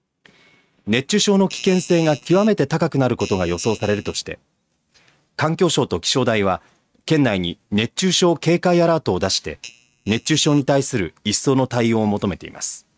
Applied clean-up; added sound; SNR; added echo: neural mask model RNNoise.